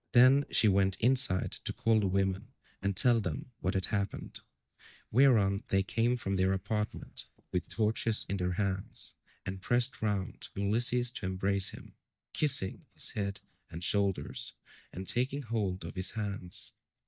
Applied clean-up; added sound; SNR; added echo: neural mask model DeepFilterNet 3.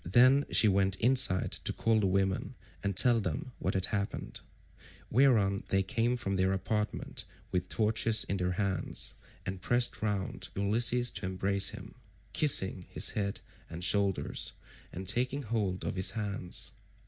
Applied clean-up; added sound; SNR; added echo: none; none; none; none.